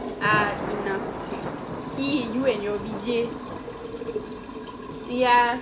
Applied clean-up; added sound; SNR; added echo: none; Thunder + Liquid; 6 dB; none.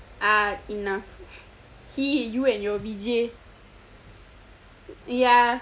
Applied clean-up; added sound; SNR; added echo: none; none; none; none.